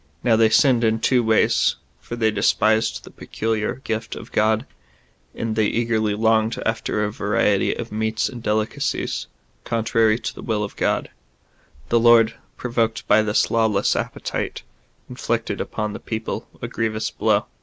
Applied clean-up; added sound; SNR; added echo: none; none; none; none.